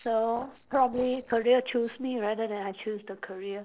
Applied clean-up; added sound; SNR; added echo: neural separator model SepFormer DNS4.